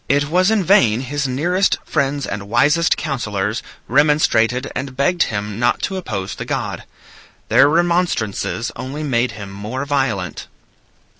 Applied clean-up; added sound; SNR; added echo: none; none; none; none.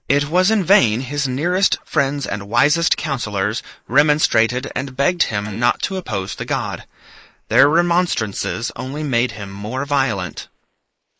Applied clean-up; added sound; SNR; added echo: neural mask model Resemble Enhance denoiser.